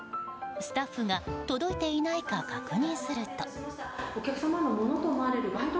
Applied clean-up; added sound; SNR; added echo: none; none; none; none.